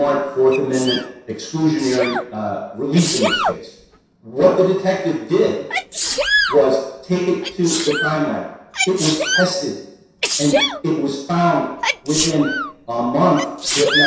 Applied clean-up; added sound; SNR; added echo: none; Sneeze; 5 dB; reverberation time 0.7 s.